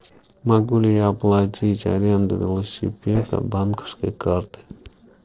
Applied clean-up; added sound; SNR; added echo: neural separator model SepFormer DNS4.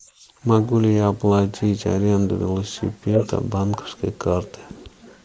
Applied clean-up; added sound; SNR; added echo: neural mask model Resemble Enhance denoiser.